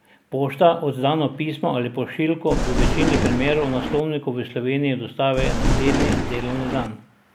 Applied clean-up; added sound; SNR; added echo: none; Thunder; -1 dB; none.